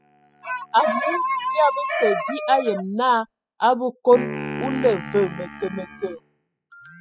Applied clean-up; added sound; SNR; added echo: classical method spectral subtraction.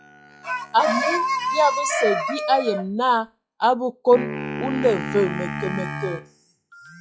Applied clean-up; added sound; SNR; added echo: classical method log-MMSE.